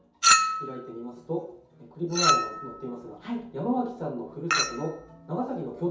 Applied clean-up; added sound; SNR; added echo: none; Chink, clink; -4 dB; reverberation time 0.6 s.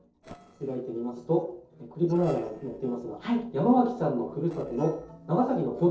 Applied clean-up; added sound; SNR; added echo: neural separator model SepFormer DNS4.